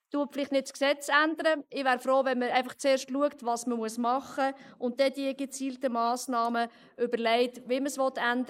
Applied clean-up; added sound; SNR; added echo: neural mask model Resemble Enhance denoiser.